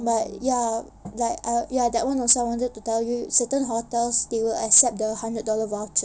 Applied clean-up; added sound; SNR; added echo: none; none; none; none.